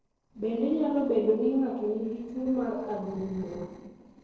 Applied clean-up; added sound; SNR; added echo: neural separator model SepFormer DNS4.